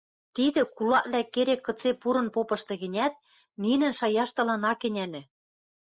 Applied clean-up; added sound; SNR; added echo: neural mask model Resemble Enhance denoiser.